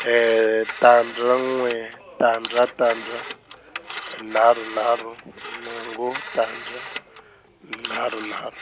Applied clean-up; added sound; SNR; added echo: none; Telephone; 13 dB; none.